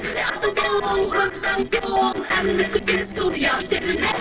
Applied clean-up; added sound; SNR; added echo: neural separator model SepFormer DNS4.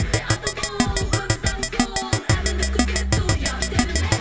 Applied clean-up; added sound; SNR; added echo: none; Keyboard (musical); -1 dB; reverberation time 0.2 s.